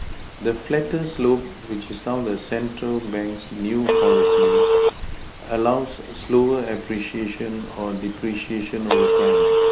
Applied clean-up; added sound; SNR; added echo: none; Telephone; -2 dB; none.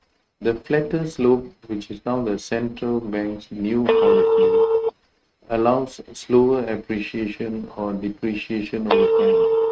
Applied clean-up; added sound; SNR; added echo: neural mask model RNNoise.